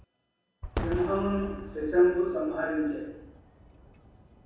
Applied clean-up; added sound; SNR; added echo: none; Fireworks; 10 dB; reverberation time 0.7 s.